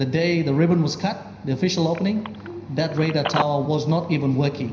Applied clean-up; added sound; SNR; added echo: none; Telephone; 14 dB; reverberation time 0.9 s.